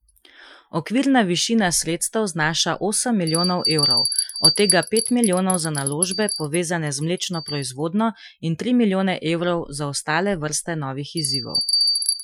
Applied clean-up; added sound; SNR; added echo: classical method Wiener filter.